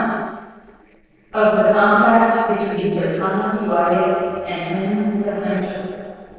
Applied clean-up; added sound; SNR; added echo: neural separator model SepFormer DNS4.